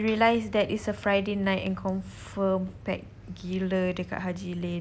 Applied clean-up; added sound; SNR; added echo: none; none; none; none.